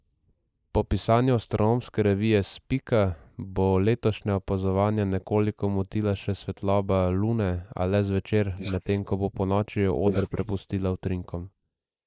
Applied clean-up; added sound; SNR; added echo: neural mask model Resemble Enhance denoiser.